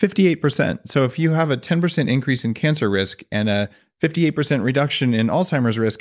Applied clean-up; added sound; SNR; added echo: none; none; none; none.